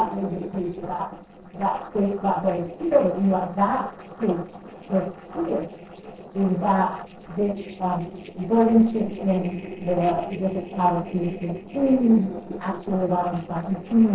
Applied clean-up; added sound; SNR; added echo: neural separator model SepFormer DNS4.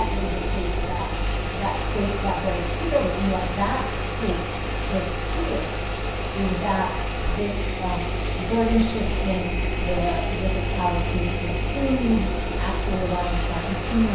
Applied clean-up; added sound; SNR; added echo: none; Engine; -2 dB; reverberation time 0.7 s.